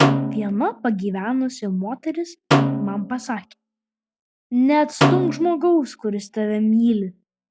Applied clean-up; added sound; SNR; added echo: classical method log-MMSE.